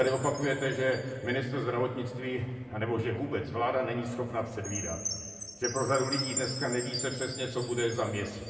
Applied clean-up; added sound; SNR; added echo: none; Chime; 10 dB; reverberation time 1.8 s.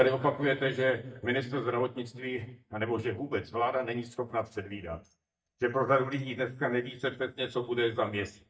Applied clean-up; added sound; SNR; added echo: neural mask model DeepFilterNet 3.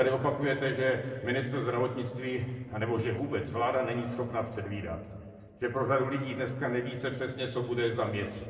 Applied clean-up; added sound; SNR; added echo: neural separator model SepFormer DNS4.